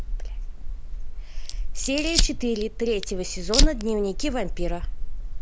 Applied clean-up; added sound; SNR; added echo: none; Fire; -4 dB; none.